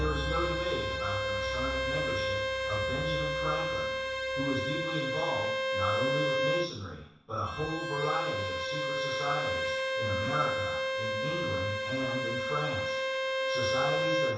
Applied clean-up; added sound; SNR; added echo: none; Bowed string instrument; -4 dB; reverberation time 0.7 s.